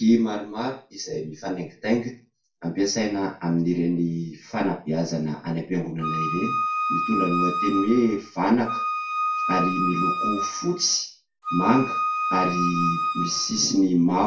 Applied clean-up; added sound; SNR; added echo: none; Wind instrument, woodwind instrument; 2 dB; reverberation time 0.3 s.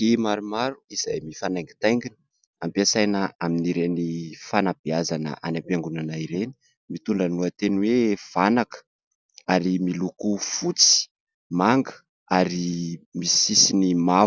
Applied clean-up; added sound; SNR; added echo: none; none; none; none.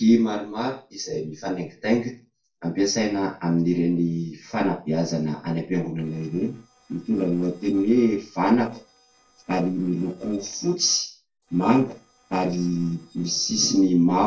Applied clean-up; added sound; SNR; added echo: neural separator model SepFormer DNS4.